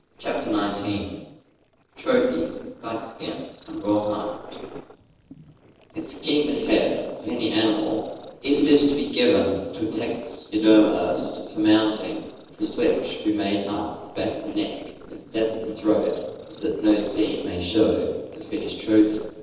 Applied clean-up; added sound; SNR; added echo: neural separator model SepFormer DNS4.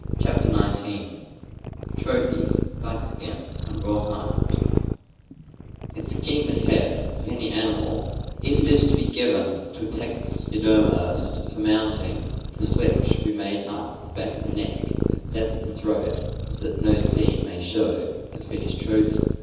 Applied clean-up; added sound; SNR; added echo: none; Purr; 0 dB; reverberation time 1.1 s.